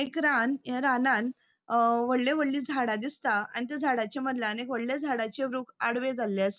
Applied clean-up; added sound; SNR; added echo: none; none; none; none.